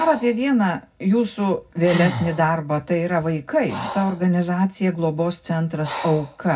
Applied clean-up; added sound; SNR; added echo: none; Breathing; 12 dB; reverberation time 0.4 s.